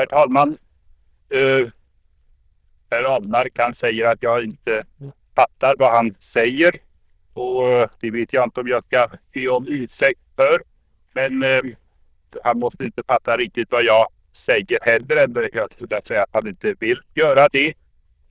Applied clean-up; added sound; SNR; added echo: neural diffusion model UNIVERSE++.